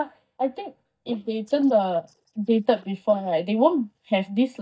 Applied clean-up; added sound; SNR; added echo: neural mask model DeepFilterNet 3.